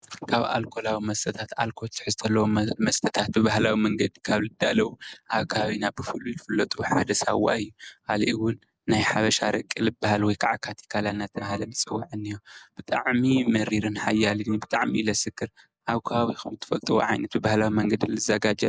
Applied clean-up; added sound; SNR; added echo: none; none; none; none.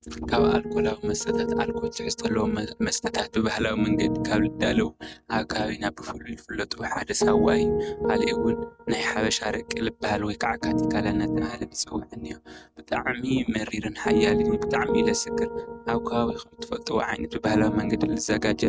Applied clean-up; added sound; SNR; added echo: neural mask model RNNoise.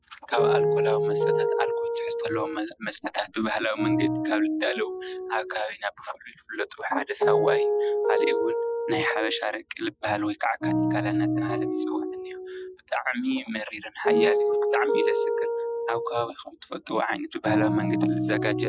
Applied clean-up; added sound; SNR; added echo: classical method Wiener filter.